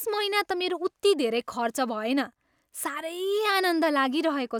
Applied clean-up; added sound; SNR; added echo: none; none; none; none.